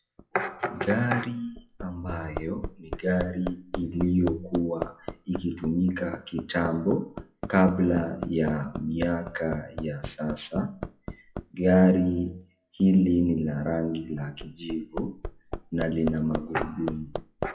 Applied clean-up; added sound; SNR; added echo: classical method WPE with log-MMSE.